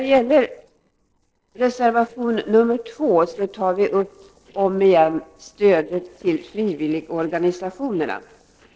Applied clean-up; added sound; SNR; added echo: neural separator model SepFormer DNS4.